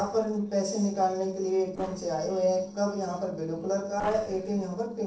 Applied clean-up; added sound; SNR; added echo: neural separator model SepFormer DNS4.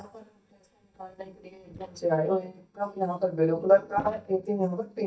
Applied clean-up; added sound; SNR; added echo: neural mask model DeepFilterNet 3.